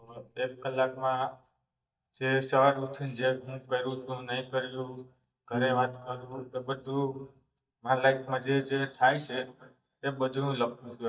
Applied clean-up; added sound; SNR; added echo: neural mask model DeepFilterNet 3.